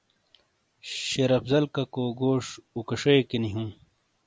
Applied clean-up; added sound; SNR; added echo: none; none; none; none.